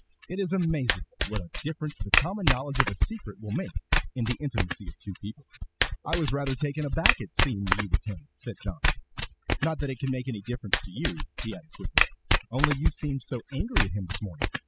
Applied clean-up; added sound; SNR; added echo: classical method spectral subtraction.